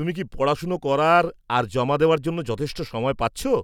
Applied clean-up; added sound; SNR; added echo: none; none; none; none.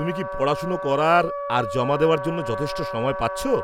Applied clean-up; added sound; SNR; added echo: none; Wind instrument, woodwind instrument; 7 dB; none.